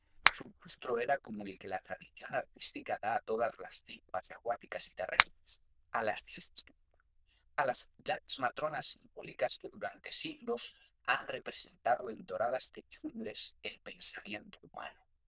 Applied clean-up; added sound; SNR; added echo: neural diffusion model UNIVERSE++.